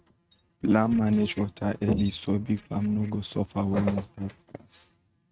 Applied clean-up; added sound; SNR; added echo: neural mask model RNNoise.